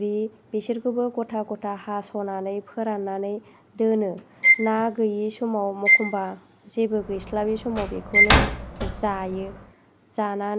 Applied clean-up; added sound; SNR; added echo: none; Bowed string instrument + Slam; -4 dB; none.